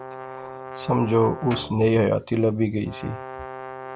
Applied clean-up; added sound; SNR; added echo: none; Guitar + Brass instrument; 13 dB; none.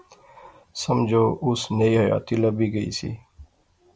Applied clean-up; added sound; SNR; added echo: none; none; none; none.